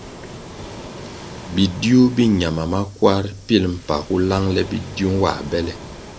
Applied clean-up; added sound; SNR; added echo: none; Waves, surf; 16 dB; none.